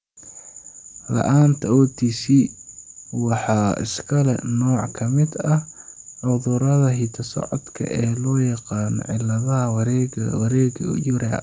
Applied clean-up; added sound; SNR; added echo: none; none; none; none.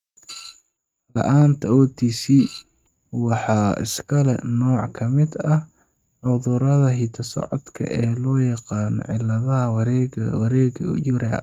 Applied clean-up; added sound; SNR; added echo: neural mask model RNNoise.